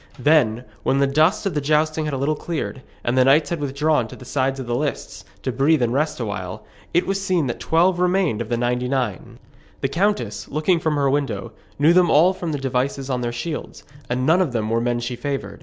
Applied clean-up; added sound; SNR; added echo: none; none; none; none.